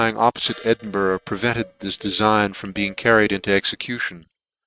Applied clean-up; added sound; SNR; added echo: neural mask model RNNoise.